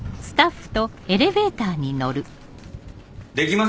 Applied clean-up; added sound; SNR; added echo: none; Thunder; 16 dB; none.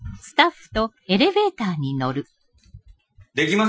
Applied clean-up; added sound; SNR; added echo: classical method Wiener filter.